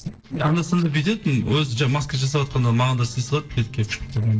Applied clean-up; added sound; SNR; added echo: neural separator model SepFormer DNS4.